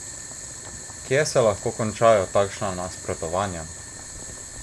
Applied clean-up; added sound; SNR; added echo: none; Boiling; 12 dB; none.